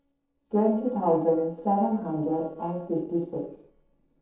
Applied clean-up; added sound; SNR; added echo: neural separator model SepFormer DNS4.